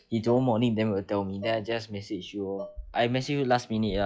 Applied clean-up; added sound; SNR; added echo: classical method log-MMSE.